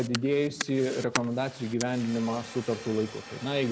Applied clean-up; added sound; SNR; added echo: none; Fire; 11 dB; none.